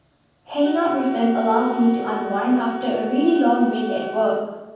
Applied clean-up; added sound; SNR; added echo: none; Wind instrument, woodwind instrument; 11 dB; reverberation time 1.2 s.